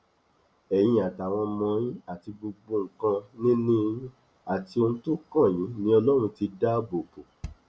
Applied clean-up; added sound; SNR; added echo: none; none; none; none.